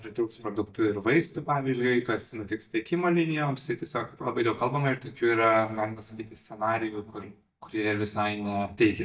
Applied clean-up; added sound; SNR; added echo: neural mask model DeepFilterNet 3.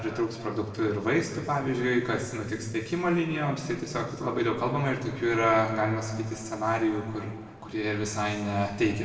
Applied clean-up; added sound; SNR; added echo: neural separator model SepFormer DNS4.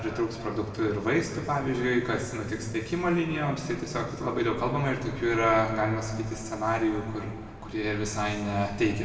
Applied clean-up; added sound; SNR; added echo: none; Train; 16 dB; reverberation time 2.1 s.